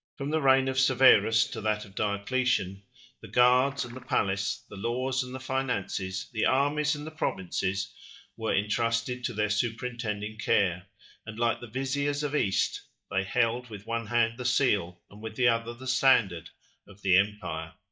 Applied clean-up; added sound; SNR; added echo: neural mask model DeepFilterNet 3.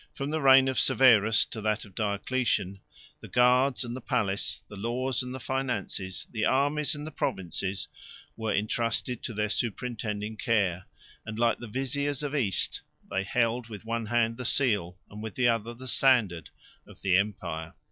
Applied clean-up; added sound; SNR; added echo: none; none; none; none.